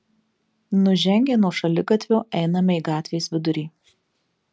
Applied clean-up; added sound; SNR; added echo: none; none; none; none.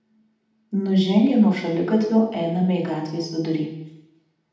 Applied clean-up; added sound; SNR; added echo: none; none; none; reverberation time 0.8 s.